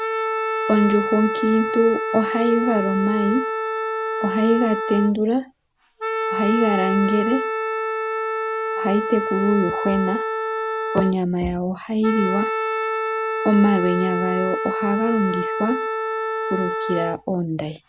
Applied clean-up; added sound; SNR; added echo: none; Wind instrument, woodwind instrument; 3 dB; none.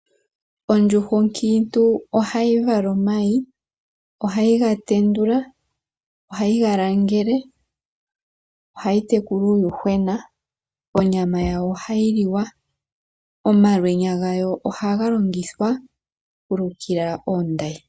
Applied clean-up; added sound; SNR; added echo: none; none; none; none.